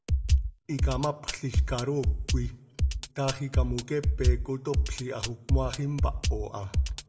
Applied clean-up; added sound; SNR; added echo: none; Drum kit; -5 dB; reverberation time 0.9 s.